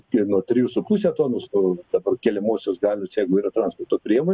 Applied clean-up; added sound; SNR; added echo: none; none; none; none.